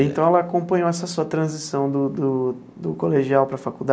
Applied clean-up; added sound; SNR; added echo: none; none; none; none.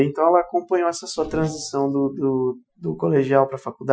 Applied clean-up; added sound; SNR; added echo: classical method Wiener filter.